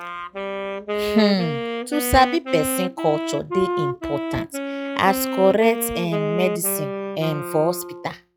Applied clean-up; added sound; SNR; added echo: classical method log-MMSE.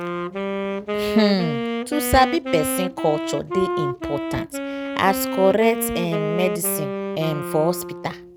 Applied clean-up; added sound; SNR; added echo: none; Wind instrument, woodwind instrument; 3 dB; none.